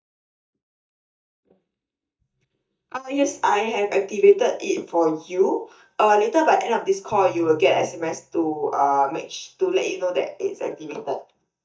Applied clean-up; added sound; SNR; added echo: neural mask model DeepFilterNet 3.